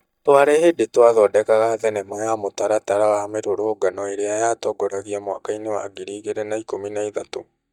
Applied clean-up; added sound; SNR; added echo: neural mask model DeepFilterNet 3.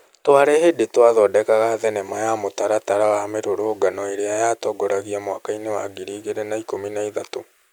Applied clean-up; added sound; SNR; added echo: none; none; none; none.